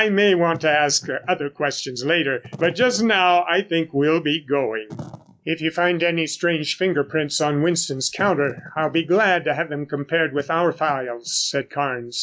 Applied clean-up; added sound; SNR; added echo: classical method log-MMSE.